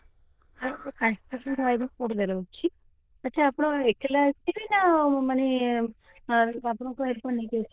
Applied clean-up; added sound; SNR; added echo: neural diffusion model UNIVERSE++.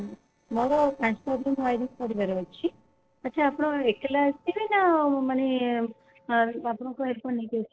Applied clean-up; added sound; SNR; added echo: neural separator model SepFormer DNS4.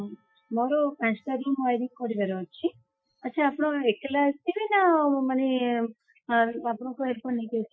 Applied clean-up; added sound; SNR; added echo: classical method Wiener filter.